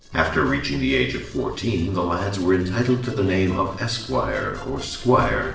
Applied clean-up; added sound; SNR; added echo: neural separator model SepFormer DNS4.